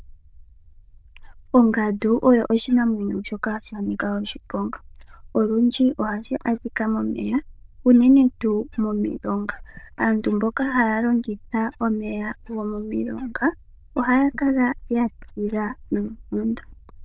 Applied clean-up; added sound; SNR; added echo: neural diffusion model UNIVERSE++.